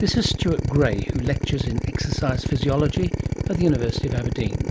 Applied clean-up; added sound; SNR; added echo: none; Drill; 0 dB; none.